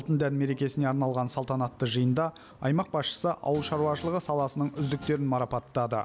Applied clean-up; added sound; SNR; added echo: none; Guitar; 18 dB; none.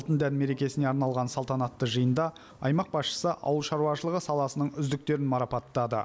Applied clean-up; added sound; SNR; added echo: none; none; none; none.